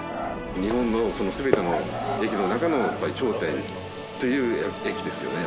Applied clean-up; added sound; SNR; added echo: none; Fireworks + Growling; 7 dB; none.